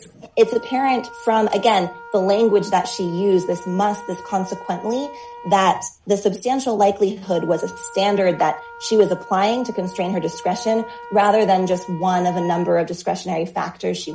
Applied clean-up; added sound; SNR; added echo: none; Wind instrument, woodwind instrument; 17 dB; none.